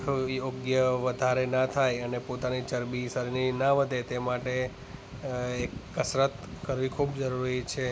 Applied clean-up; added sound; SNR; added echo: none; Mallet percussion; 18 dB; none.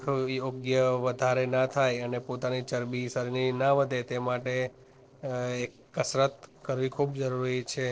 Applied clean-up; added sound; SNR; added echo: neural separator model SepFormer DNS4.